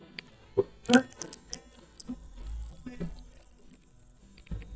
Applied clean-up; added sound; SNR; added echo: neural mask model DeepFilterNet 3.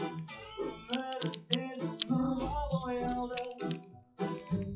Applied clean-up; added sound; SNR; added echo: classical method WPE with log-MMSE.